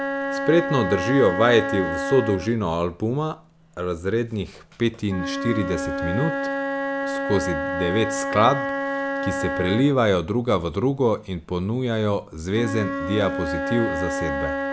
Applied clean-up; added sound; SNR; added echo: none; Wind instrument, woodwind instrument; 4 dB; none.